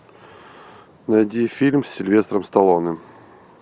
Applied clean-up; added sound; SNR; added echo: none; none; none; none.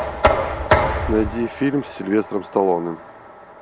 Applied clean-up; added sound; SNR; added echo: none; Knock; 0 dB; none.